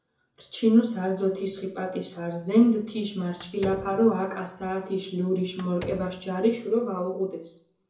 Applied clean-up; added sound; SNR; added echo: none; Slam; 17 dB; reverberation time 0.6 s.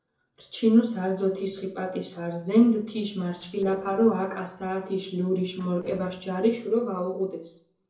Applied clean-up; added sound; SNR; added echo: neural separator model SepFormer DNS4.